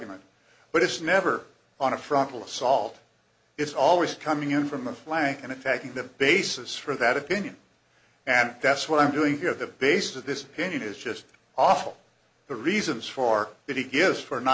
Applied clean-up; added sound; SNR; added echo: none; none; none; none.